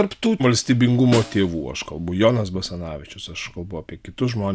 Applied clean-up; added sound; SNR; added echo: none; Snare drum; 15 dB; none.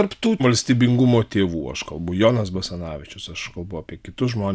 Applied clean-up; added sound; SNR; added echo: none; none; none; none.